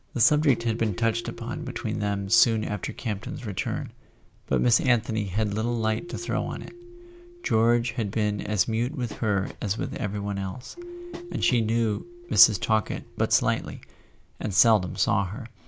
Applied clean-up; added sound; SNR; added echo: none; Keyboard (musical) + Train; 18 dB; none.